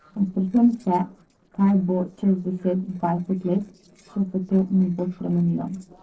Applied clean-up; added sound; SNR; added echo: neural separator model SepFormer DNS4.